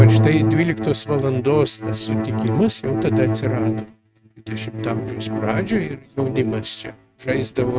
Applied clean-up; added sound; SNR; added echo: neural mask model RNNoise.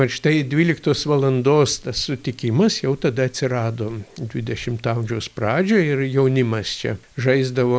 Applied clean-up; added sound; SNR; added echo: none; none; none; none.